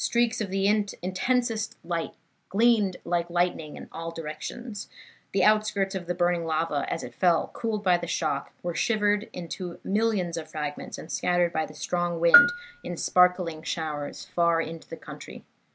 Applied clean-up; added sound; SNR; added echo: none; Bell; 0 dB; none.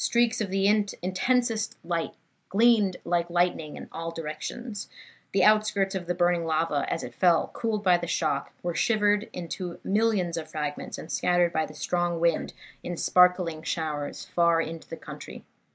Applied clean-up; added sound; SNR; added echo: neural mask model Resemble Enhance denoiser.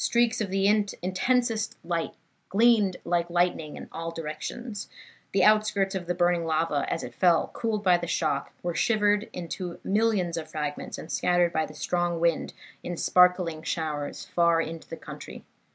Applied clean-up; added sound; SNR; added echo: none; none; none; none.